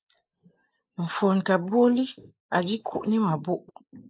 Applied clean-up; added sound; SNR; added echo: neural mask model Resemble Enhance denoiser.